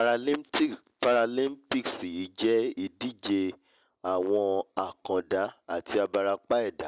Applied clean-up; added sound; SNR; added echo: none; none; none; none.